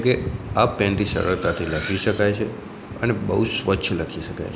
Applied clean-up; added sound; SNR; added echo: none; Cutlery, silverware; 14 dB; none.